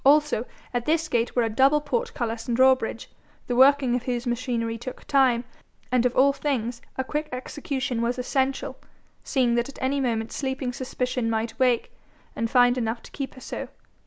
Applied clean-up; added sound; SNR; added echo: none; none; none; none.